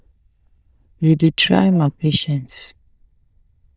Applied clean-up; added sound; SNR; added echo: neural diffusion model UNIVERSE++.